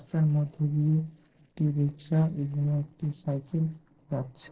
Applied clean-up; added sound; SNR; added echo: neural separator model SepFormer DNS4.